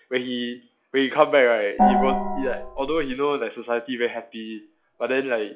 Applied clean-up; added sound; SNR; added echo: classical method log-MMSE.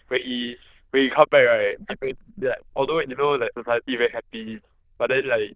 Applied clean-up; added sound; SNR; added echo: neural diffusion model UNIVERSE++.